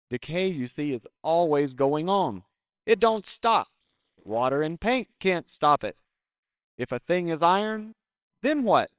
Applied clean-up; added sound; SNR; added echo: neural separator model SepFormer WHAMR!.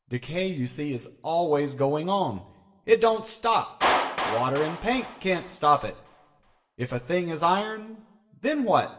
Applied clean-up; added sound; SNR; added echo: none; Clapping; 9 dB; reverberation time 0.7 s.